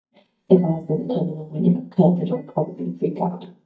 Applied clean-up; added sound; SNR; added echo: neural mask model DeepFilterNet 3.